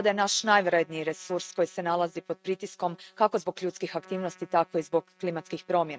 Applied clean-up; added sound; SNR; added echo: neural mask model RNNoise.